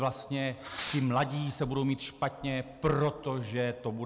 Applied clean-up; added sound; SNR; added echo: none; Fireworks; 10 dB; none.